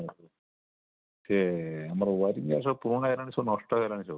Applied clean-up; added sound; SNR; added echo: none; none; none; none.